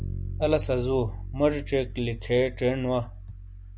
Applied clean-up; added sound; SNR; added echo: none; Bass guitar; 8 dB; none.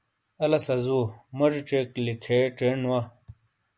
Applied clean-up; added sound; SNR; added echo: none; none; none; none.